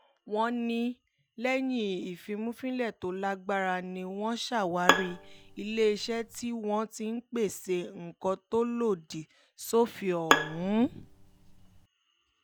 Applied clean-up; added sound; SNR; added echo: none; Bowed string instrument; 0 dB; none.